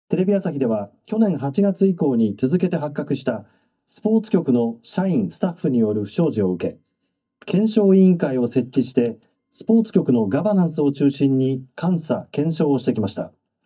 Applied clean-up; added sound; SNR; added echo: neural mask model DeepFilterNet 3.